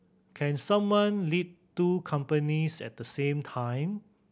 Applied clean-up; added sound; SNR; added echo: none; none; none; none.